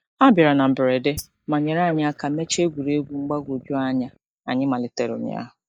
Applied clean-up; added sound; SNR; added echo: neural mask model DeepFilterNet 3.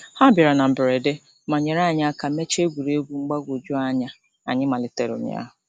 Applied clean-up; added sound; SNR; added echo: none; none; none; none.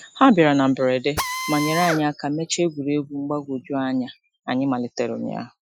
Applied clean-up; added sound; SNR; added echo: classical method Wiener filter.